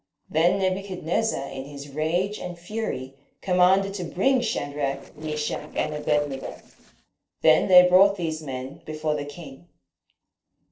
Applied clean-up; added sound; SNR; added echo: neural separator model SepFormer DNS4.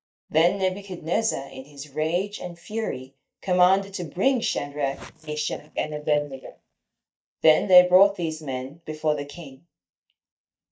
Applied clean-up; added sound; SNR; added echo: neural mask model DeepFilterNet 3.